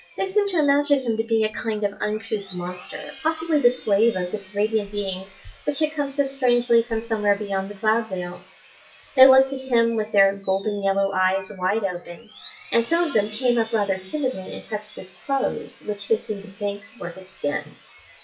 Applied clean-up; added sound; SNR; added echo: classical method WPE with log-MMSE.